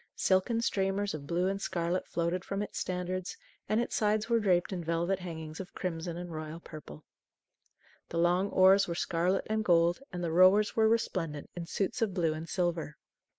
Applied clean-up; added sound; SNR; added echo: none; none; none; none.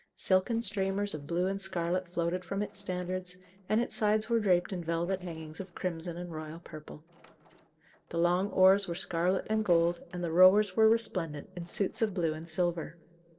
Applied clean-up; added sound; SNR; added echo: neural separator model SepFormer DNS4.